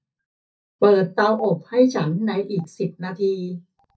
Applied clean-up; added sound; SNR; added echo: neural mask model DeepFilterNet 3.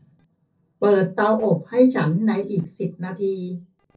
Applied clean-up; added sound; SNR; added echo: neural separator model SepFormer DNS4.